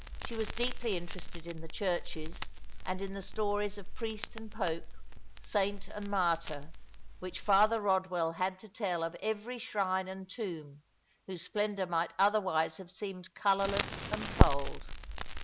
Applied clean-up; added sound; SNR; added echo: none; Crackle; 1 dB; none.